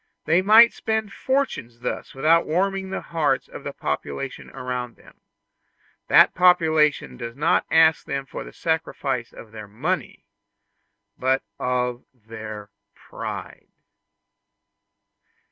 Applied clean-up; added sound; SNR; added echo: none; none; none; none.